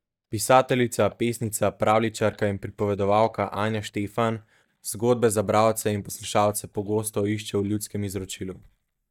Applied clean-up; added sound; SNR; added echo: neural mask model DeepFilterNet 3.